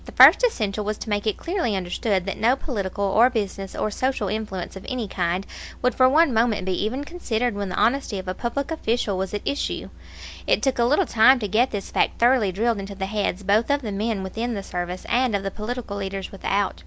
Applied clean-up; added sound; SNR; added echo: none; none; none; none.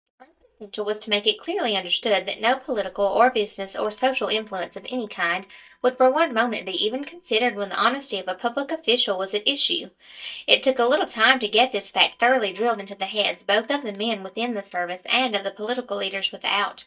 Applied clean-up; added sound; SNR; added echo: neural mask model DeepFilterNet 3.